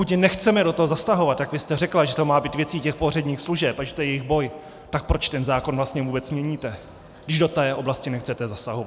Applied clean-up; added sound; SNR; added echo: none; none; none; none.